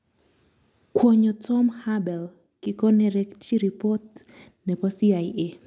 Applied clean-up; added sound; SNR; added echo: none; none; none; none.